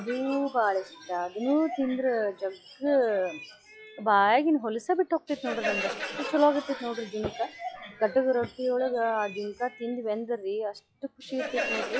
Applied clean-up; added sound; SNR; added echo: classical method log-MMSE.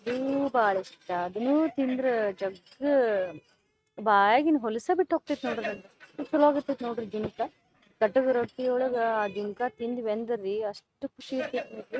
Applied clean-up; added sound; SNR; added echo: neural mask model RNNoise.